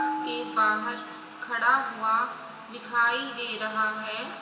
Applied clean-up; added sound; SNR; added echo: none; Bell; 11 dB; reverberation time 2.3 s.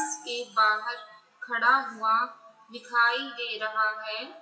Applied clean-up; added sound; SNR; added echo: classical method WPE with log-MMSE.